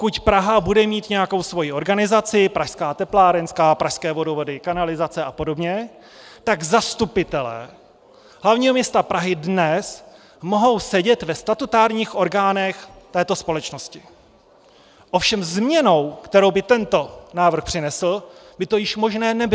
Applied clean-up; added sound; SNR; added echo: none; none; none; none.